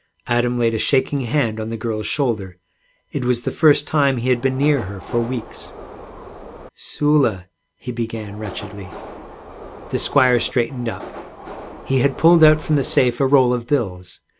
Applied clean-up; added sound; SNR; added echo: none; Subway, metro, underground; 15 dB; none.